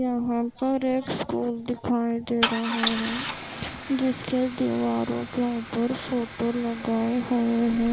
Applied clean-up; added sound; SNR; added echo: none; Idling / Engine starting / Car; 7 dB; none.